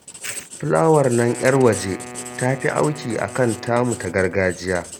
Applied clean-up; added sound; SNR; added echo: none; Wind instrument, woodwind instrument + Writing; 14 dB; none.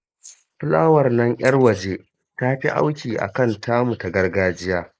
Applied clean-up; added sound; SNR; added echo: neural mask model Resemble Enhance denoiser.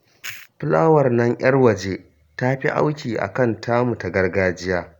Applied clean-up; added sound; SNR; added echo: none; none; none; none.